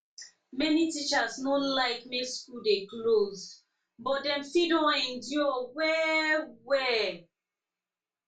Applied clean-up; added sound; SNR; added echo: none; none; none; reverberation time 0.2 s.